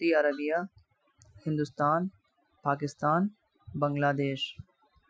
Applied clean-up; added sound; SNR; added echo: classical method Wiener filter.